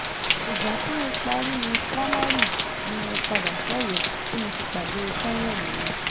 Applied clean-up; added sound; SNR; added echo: none; Rain; -4 dB; none.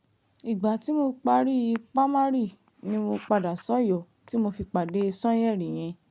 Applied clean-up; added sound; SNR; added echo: none; none; none; none.